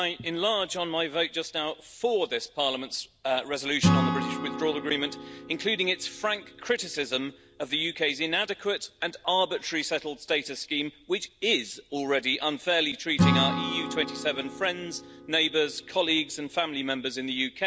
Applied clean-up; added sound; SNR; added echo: none; Acoustic guitar / Strum; 5 dB; none.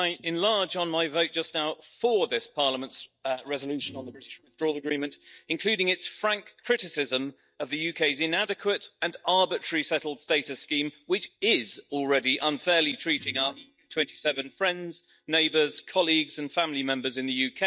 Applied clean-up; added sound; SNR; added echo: neural mask model DeepFilterNet 3.